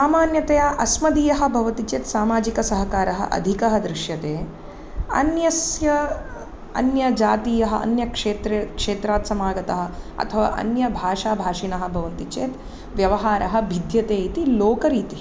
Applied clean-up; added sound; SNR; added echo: none; none; none; none.